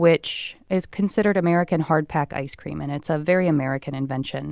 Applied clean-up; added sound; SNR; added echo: none; none; none; none.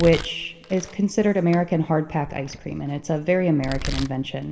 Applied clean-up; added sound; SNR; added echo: none; Domestic sounds, home sounds; 13 dB; reverberation time 1.6 s.